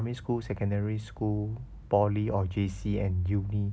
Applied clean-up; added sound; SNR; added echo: none; none; none; none.